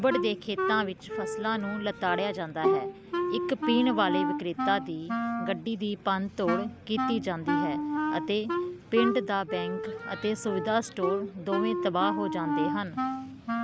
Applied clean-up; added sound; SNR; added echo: none; Wind instrument, woodwind instrument + Bowed string instrument; 1 dB; none.